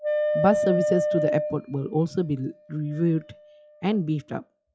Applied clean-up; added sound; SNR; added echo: classical method log-MMSE.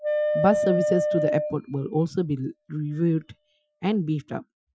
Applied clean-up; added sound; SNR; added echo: classical method Wiener filter.